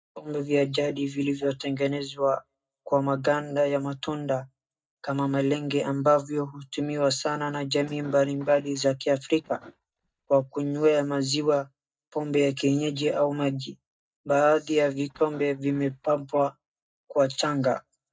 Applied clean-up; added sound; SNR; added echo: neural mask model DeepFilterNet 3.